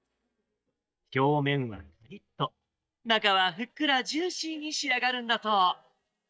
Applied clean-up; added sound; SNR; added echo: neural mask model DeepFilterNet 3.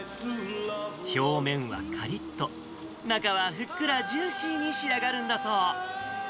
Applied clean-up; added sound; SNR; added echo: none; none; none; none.